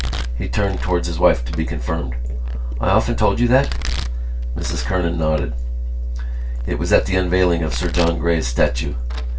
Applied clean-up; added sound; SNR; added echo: none; Domestic sounds, home sounds; 14 dB; reverberation time 0.2 s.